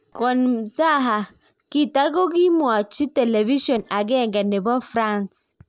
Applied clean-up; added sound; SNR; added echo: neural separator model SepFormer DNS4.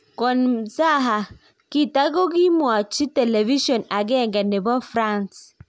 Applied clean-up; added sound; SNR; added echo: none; none; none; none.